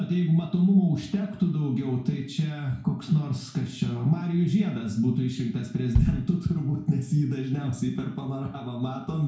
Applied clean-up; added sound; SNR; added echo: none; Bass drum; 6 dB; reverberation time 0.6 s.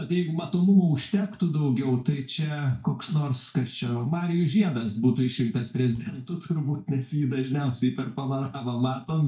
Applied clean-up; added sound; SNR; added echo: neural mask model DeepFilterNet 3.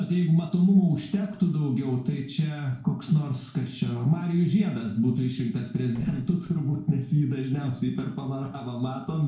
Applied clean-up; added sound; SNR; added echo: neural separator model SepFormer DNS4.